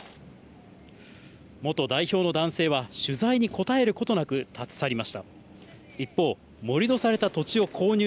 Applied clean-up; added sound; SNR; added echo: none; none; none; none.